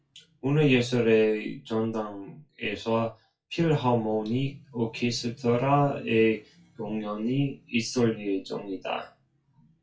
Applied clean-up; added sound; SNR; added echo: classical method WPE with log-MMSE.